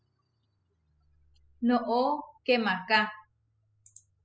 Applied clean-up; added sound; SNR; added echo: classical method spectral subtraction.